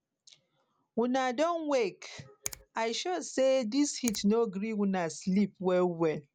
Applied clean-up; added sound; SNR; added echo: none; Finger snapping; 17 dB; none.